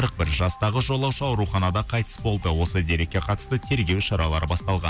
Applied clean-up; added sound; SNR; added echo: none; none; none; none.